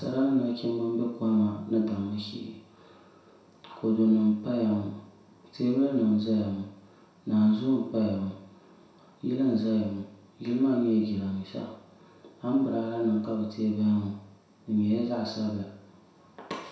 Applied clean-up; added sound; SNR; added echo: none; none; none; reverberation time 0.7 s.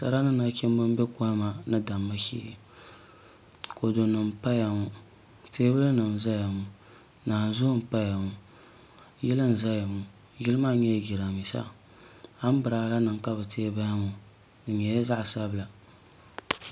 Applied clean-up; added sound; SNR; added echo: none; none; none; none.